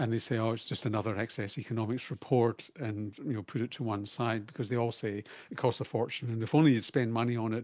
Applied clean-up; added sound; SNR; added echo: none; none; none; none.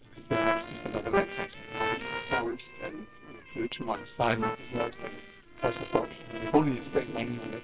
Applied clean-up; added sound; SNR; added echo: neural separator model SepFormer WHAMR!.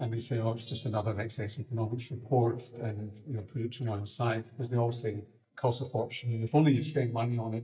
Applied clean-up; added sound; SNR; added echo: neural mask model DeepFilterNet 3.